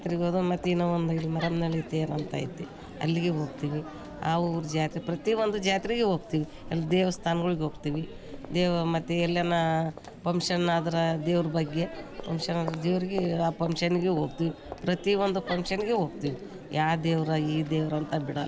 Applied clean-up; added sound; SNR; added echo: none; Crowd; 14 dB; none.